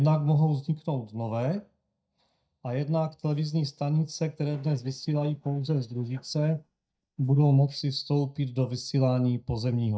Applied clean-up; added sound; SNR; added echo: neural mask model DeepFilterNet 3.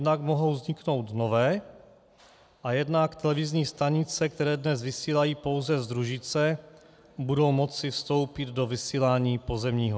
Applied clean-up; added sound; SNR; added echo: none; none; none; none.